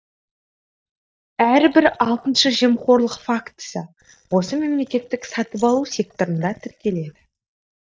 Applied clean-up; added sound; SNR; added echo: neural mask model DeepFilterNet 3.